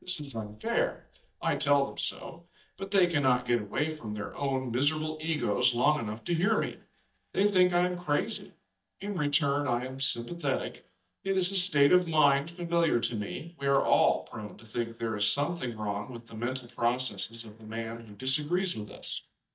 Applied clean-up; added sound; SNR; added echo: neural mask model DeepFilterNet 3.